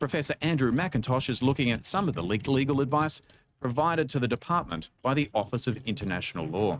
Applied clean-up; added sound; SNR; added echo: neural mask model RNNoise.